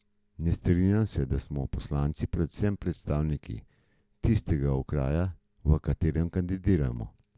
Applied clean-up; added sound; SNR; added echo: none; none; none; none.